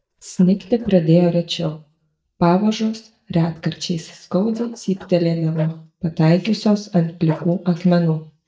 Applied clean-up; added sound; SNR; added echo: neural mask model DeepFilterNet 3.